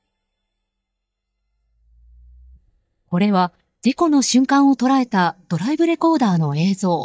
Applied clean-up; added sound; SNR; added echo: neural mask model DeepFilterNet 3.